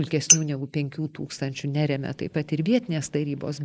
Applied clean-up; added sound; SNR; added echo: neural mask model Resemble Enhance denoiser.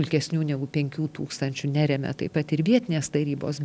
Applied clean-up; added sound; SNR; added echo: none; none; none; none.